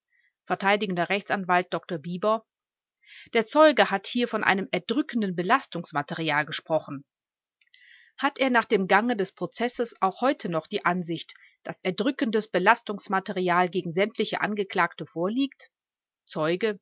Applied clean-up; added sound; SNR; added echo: none; none; none; none.